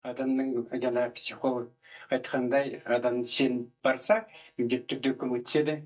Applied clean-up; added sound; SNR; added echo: neural mask model DeepFilterNet 3.